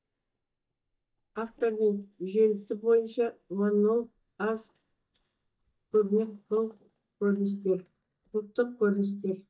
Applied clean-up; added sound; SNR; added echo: neural mask model DeepFilterNet 3.